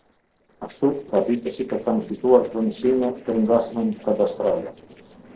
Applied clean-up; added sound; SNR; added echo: neural separator model SepFormer DNS4.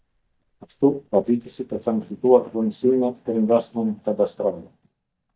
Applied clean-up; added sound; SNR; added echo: neural mask model DeepFilterNet 3.